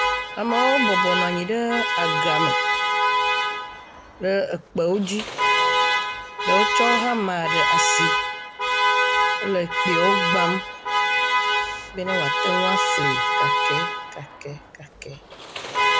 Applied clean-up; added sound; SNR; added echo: none; Alarm; -5 dB; none.